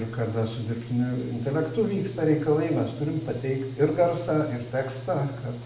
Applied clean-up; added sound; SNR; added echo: none; Mechanical fan / Engine; 11 dB; reverberation time 0.6 s.